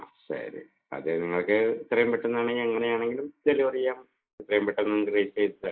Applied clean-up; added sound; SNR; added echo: neural mask model Resemble Enhance denoiser.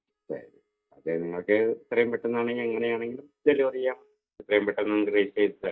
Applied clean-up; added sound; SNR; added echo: neural mask model DeepFilterNet 3.